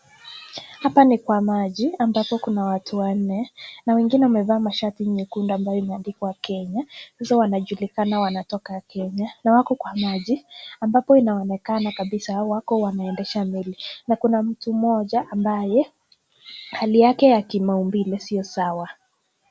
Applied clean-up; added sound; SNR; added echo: none; none; none; none.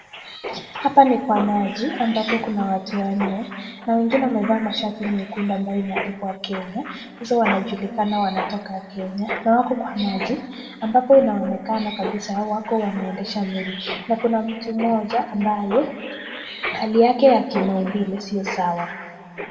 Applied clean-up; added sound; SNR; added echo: none; Mechanisms; 12 dB; reverberation time 1.7 s.